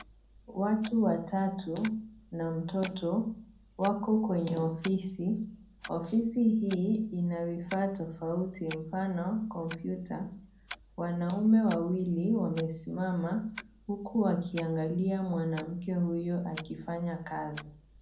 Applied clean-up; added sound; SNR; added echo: none; Clock; 20 dB; reverberation time 0.6 s.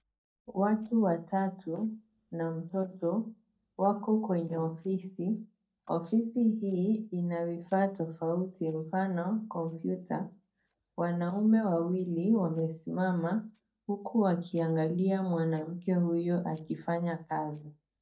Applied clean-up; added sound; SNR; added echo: neural mask model DeepFilterNet 3.